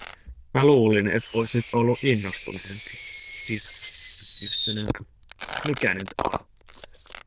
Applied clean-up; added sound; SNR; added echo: neural diffusion model UNIVERSE++.